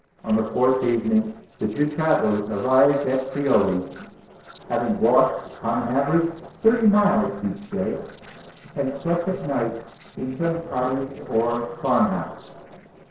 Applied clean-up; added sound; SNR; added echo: neural separator model SepFormer DNS4.